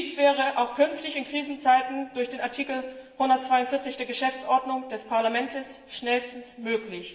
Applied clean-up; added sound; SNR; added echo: none; none; none; reverberation time 1.0 s.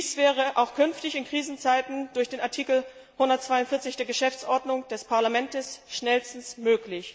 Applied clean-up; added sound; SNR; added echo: none; none; none; none.